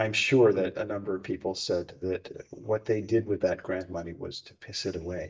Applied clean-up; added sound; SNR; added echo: neural mask model DeepFilterNet 3.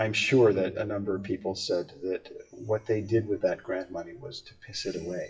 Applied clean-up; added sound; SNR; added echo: classical method WPE with log-MMSE.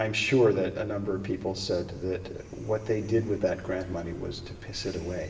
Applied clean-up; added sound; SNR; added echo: none; Train; 19 dB; reverberation time 0.9 s.